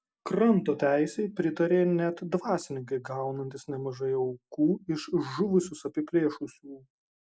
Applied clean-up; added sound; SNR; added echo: none; none; none; none.